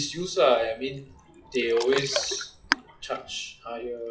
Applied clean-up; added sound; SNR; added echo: classical method WPE with log-MMSE.